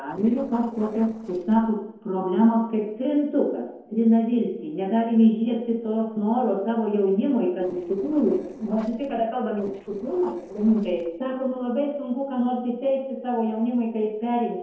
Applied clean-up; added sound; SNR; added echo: neural separator model SepFormer DNS4.